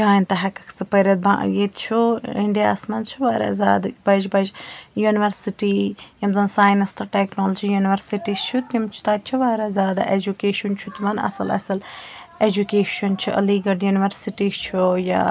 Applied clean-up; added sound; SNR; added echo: none; none; none; none.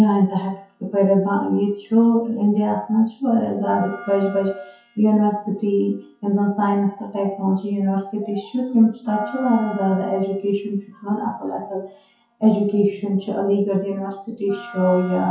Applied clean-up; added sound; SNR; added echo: classical method WPE with log-MMSE.